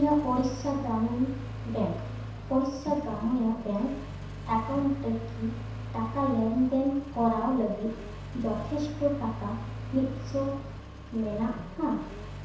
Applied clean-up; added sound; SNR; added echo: none; Accelerating, revving, vroom; 9 dB; reverberation time 0.7 s.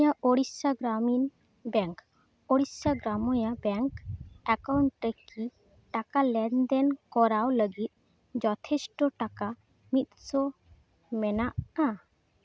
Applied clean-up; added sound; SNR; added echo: none; none; none; none.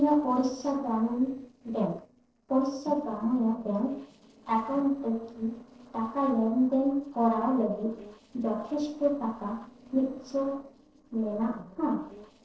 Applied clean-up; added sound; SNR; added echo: neural separator model SepFormer DNS4.